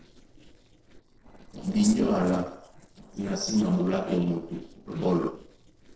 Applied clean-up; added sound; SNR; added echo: neural separator model SepFormer DNS4.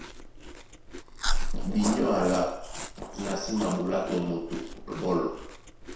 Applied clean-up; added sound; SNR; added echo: none; Chewing, mastication; 3 dB; reverberation time 0.7 s.